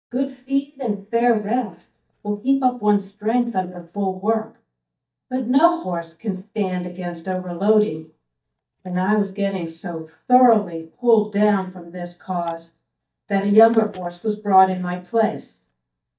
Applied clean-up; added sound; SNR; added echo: neural mask model DeepFilterNet 3.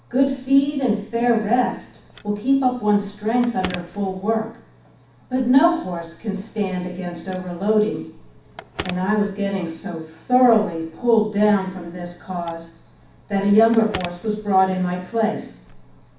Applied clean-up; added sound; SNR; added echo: none; Telephone; 20 dB; reverberation time 0.7 s.